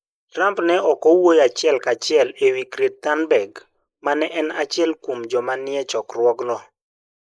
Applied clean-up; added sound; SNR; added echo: neural mask model Resemble Enhance denoiser.